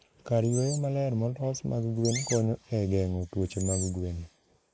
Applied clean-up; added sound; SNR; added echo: neural mask model Resemble Enhance denoiser.